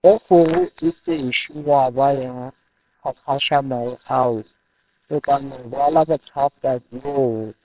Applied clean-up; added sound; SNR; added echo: neural separator model SepFormer WHAMR!.